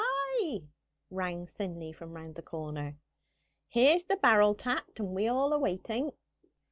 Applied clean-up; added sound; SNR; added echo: none; none; none; none.